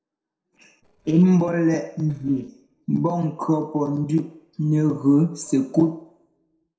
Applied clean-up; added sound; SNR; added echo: neural separator model SepFormer DNS4.